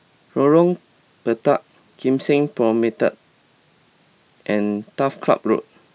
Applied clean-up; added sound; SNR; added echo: none; none; none; none.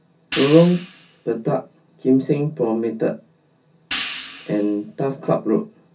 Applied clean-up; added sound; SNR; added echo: none; Hi-hat; 12 dB; reverberation time 0.3 s.